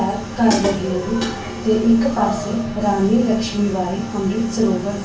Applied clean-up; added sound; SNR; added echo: none; none; none; reverberation time 0.3 s.